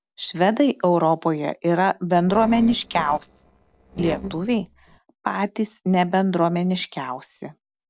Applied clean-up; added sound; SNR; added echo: neural separator model SepFormer DNS4.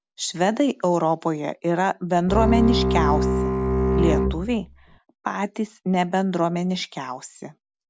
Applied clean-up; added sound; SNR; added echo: none; Bowed string instrument; -2 dB; none.